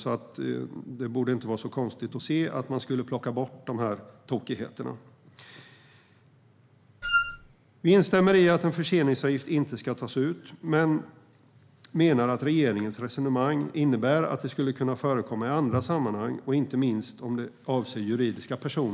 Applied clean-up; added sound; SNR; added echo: none; Wind instrument, woodwind instrument; 1 dB; none.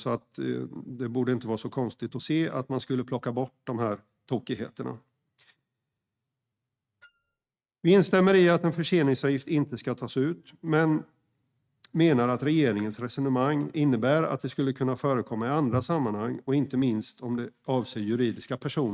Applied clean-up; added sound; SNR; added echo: neural mask model RNNoise.